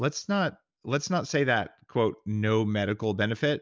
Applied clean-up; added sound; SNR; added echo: none; none; none; none.